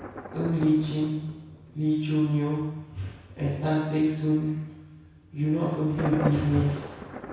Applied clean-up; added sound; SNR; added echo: none; Thunder; 12 dB; reverberation time 1.1 s.